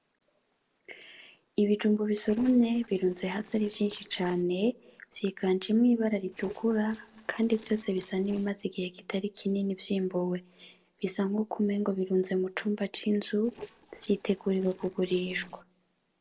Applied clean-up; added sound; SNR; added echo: neural separator model SepFormer DNS4.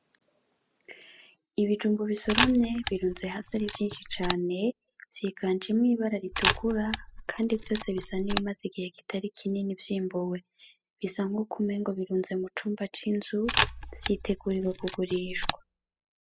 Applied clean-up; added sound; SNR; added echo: classical method spectral subtraction.